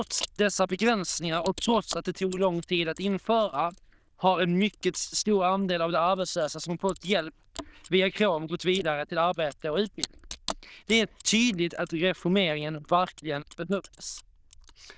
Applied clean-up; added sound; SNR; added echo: neural diffusion model UNIVERSE++.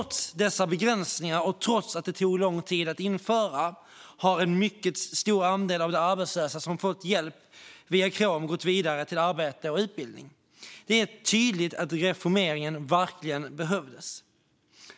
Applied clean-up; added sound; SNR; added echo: none; none; none; none.